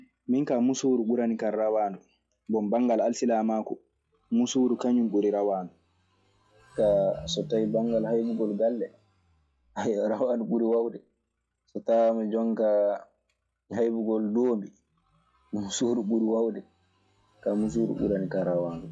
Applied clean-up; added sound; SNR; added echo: classical method log-MMSE.